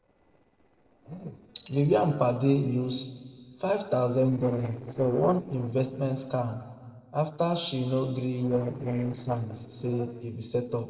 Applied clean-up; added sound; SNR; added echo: neural separator model SepFormer DNS4.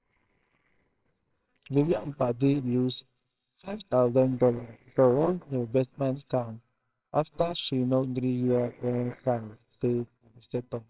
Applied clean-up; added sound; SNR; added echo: neural separator model SepFormer WHAMR!.